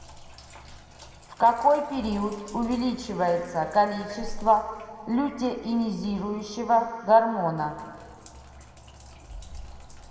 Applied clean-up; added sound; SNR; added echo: none; Sink (filling or washing); 17 dB; reverberation time 2.1 s.